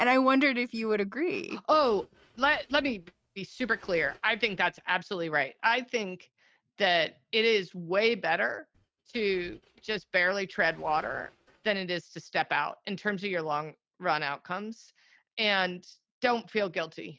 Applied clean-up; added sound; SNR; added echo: neural mask model RNNoise.